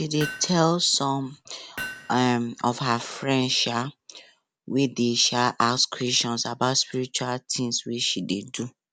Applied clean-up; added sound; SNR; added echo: none; Hammer; 15 dB; none.